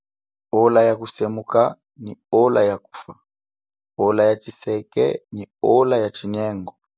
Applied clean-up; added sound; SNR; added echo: none; none; none; none.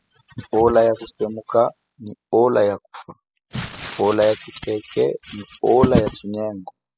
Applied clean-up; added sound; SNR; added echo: classical method spectral subtraction.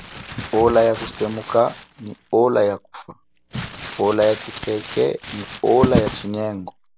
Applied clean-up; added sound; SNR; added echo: none; Crumpling, crinkling; 9 dB; none.